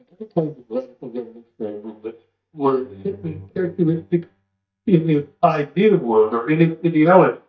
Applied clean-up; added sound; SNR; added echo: neural mask model DeepFilterNet 3.